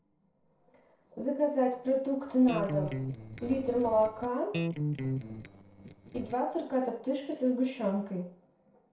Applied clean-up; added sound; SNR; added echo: neural separator model SepFormer DNS4.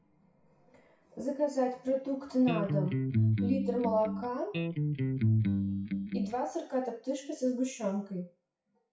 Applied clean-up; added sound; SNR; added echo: classical method WPE with log-MMSE.